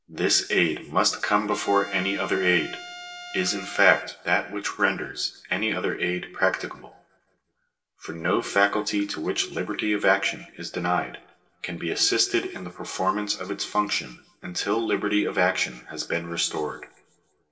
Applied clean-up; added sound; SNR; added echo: none; Trumpet; 14 dB; reverberation time 0.8 s.